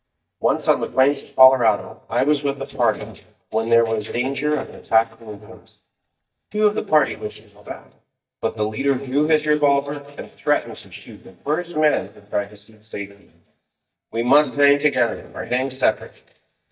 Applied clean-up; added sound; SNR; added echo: neural mask model DeepFilterNet 3.